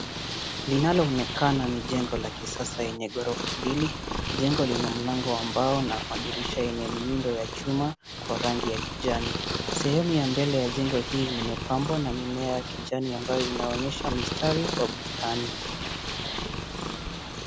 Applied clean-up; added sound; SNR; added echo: none; Purr; 4 dB; none.